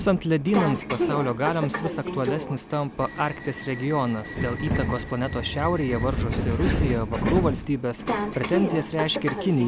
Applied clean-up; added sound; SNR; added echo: none; Subway, metro, underground; 3 dB; none.